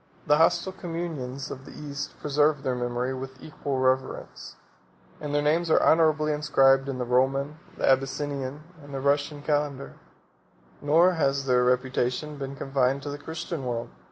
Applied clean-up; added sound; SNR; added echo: none; none; none; none.